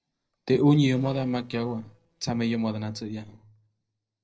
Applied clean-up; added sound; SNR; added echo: neural separator model SepFormer DNS4.